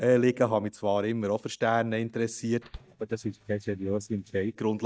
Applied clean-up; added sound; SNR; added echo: neural mask model DeepFilterNet 3.